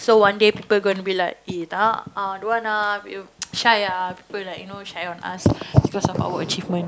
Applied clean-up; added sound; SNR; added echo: none; none; none; none.